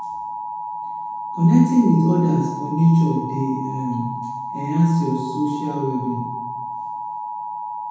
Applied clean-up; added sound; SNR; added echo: none; Alarm; 8 dB; reverberation time 1.1 s.